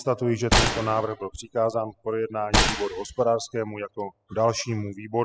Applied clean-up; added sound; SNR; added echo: classical method spectral subtraction.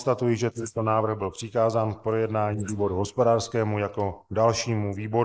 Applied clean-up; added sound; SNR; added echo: neural mask model Resemble Enhance denoiser.